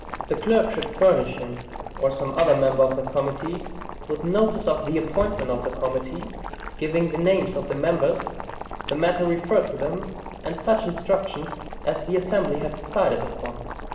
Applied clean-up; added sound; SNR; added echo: none; Boiling; 10 dB; reverberation time 1.0 s.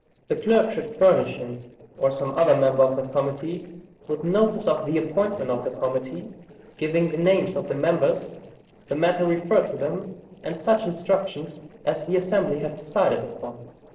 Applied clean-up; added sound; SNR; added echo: neural separator model SepFormer DNS4.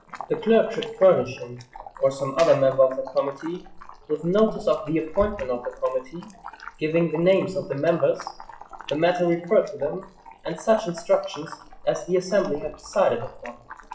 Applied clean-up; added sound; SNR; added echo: classical method WPE with log-MMSE.